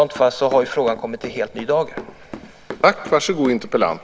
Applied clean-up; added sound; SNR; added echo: none; Run; 17 dB; none.